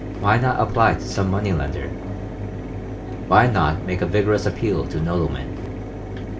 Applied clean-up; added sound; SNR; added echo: none; Mechanisms; 7 dB; reverberation time 0.4 s.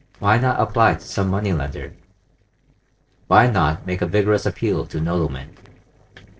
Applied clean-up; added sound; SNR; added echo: neural separator model SepFormer DNS4.